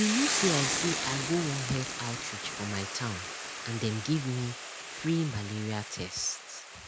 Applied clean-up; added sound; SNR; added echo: none; Boiling / Hiss; 3 dB; none.